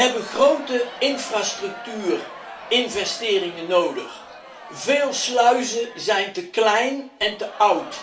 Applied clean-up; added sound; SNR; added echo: none; Crowd; 17 dB; reverberation time 0.3 s.